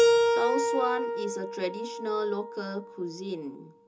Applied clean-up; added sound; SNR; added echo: none; Keyboard (musical); -5 dB; reverberation time 0.2 s.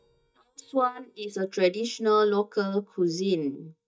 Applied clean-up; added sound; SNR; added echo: neural mask model DeepFilterNet 3.